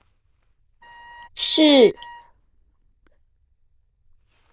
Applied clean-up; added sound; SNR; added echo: neural diffusion model UNIVERSE++.